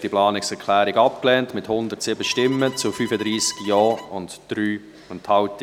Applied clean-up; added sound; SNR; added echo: none; Bowed string instrument; 18 dB; none.